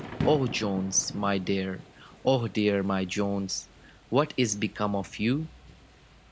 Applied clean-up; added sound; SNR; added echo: none; Thunder / Rain; 13 dB; none.